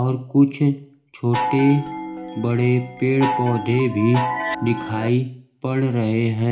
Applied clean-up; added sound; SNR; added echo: none; Chime; 7 dB; reverberation time 0.4 s.